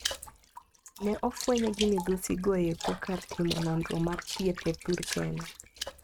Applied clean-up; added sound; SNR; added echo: neural mask model RNNoise.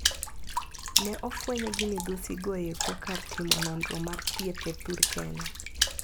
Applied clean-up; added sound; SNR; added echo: none; Water / Splash, splatter; -3 dB; none.